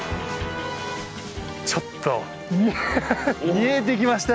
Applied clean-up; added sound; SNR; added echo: none; none; none; none.